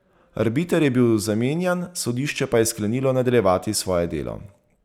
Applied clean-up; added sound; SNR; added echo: none; none; none; none.